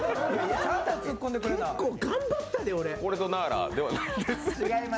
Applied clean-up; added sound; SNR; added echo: none; Wind instrument, woodwind instrument; 14 dB; none.